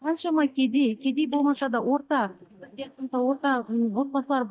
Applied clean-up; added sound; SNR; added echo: neural mask model DeepFilterNet 3.